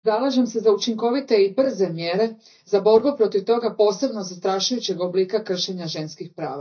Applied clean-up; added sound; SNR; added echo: neural mask model DeepFilterNet 3.